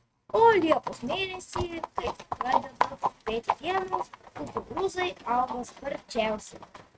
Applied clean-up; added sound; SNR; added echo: neural mask model RNNoise.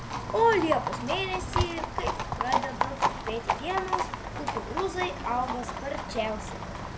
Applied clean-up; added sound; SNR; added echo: none; Livestock, farm animals, working animals; 0 dB; none.